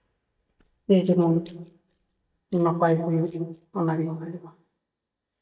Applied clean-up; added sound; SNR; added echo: neural mask model DeepFilterNet 3.